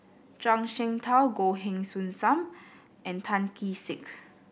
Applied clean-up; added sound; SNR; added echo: none; none; none; none.